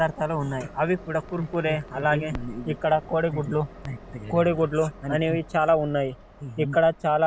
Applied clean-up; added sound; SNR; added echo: none; Crackle + Train; 18 dB; none.